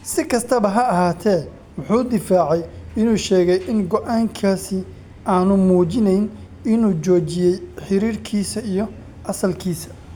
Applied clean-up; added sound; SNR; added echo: none; none; none; none.